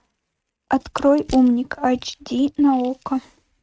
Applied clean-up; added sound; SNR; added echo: neural mask model RNNoise.